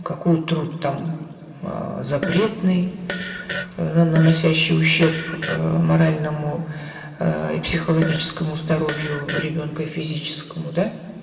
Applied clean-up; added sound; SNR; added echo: none; Fart; 7 dB; reverberation time 2.7 s.